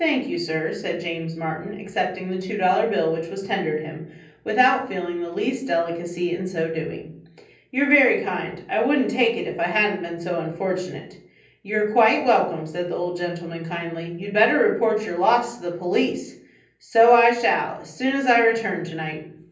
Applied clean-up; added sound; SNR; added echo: none; none; none; reverberation time 0.6 s.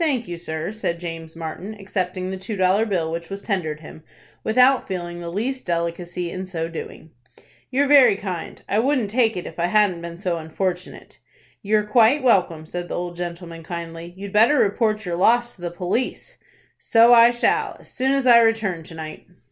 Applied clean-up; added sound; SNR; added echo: none; none; none; none.